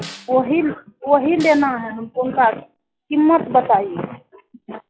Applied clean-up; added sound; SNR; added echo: classical method log-MMSE.